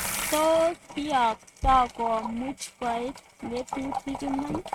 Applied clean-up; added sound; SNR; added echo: neural mask model RNNoise.